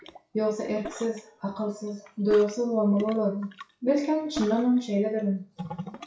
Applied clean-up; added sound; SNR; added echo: classical method WPE with log-MMSE.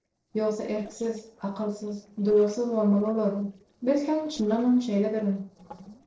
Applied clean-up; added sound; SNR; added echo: neural separator model SepFormer DNS4.